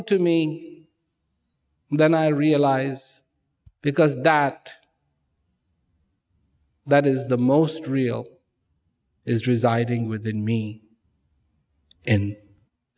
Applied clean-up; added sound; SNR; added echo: neural mask model RNNoise.